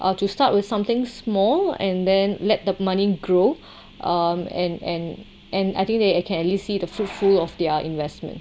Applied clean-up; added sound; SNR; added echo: none; none; none; none.